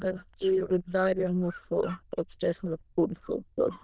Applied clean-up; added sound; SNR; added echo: neural diffusion model UNIVERSE++.